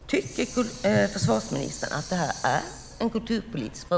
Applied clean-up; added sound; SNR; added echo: none; Hiss; 14 dB; none.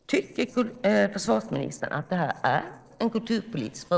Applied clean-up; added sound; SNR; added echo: neural separator model SepFormer DNS4.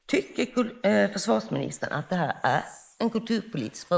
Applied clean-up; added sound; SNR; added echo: neural mask model Resemble Enhance denoiser.